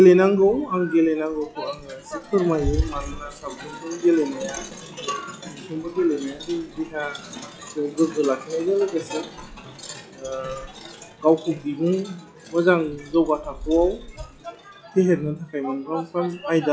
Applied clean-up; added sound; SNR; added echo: classical method log-MMSE.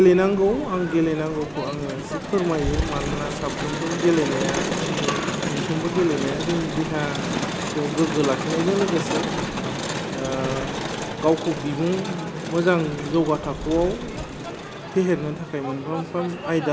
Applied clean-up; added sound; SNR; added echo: none; Crowd; 4 dB; none.